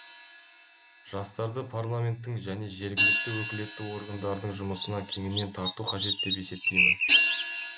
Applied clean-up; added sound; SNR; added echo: none; Hi-hat + Chirp, tweet; -5 dB; none.